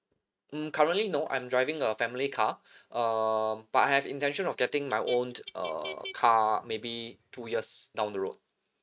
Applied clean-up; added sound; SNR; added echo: neural mask model RNNoise.